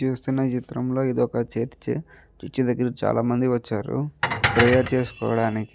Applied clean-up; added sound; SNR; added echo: none; Dishes, pots, and pans; 1 dB; none.